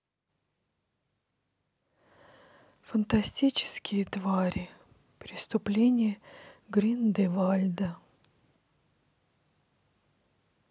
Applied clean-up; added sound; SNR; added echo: none; none; none; none.